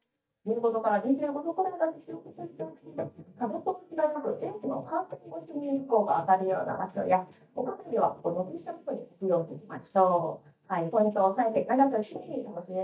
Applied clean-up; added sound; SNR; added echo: neural mask model DeepFilterNet 3.